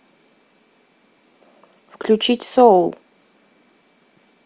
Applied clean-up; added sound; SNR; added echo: none; none; none; none.